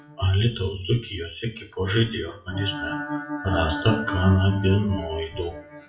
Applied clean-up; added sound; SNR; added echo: classical method WPE with log-MMSE.